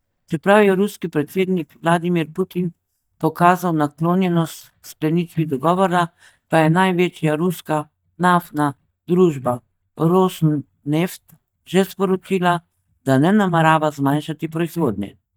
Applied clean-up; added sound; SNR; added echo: neural mask model DeepFilterNet 3.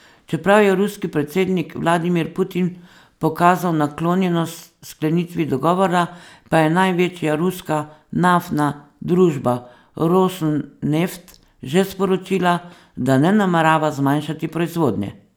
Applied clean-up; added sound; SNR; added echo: none; none; none; none.